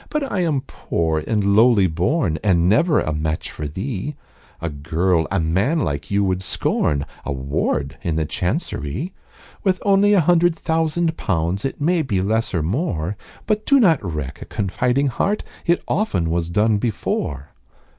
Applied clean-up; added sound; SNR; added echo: none; none; none; none.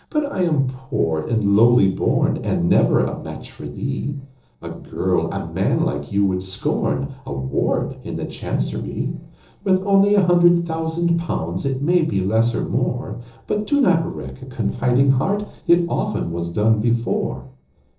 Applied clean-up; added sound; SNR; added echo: neural separator model SepFormer DNS4.